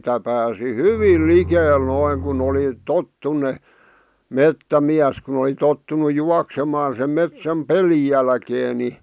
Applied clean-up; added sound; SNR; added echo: none; Bowed string instrument; 9 dB; none.